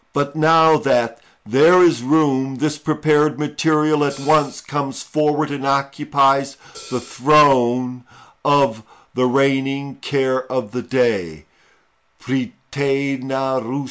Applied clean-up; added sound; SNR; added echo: none; Hi-hat; 19 dB; none.